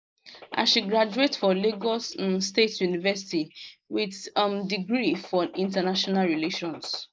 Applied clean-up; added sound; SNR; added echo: neural mask model Resemble Enhance denoiser.